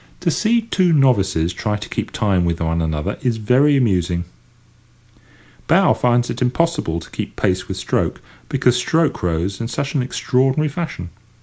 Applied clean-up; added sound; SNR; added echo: none; none; none; none.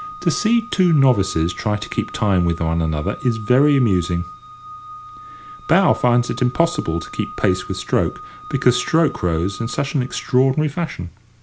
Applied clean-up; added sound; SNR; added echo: none; Organ; 16 dB; none.